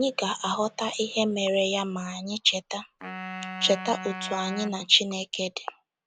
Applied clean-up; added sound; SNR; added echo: none; Wind instrument, woodwind instrument; 11 dB; none.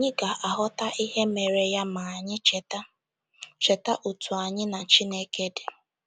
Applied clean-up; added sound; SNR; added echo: none; none; none; none.